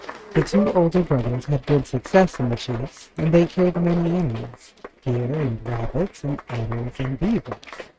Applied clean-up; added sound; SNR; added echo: neural mask model RNNoise.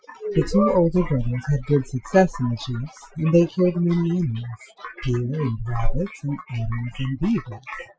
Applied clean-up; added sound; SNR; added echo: classical method Wiener filter.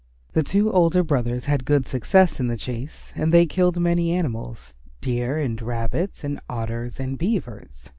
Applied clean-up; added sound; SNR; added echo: none; none; none; none.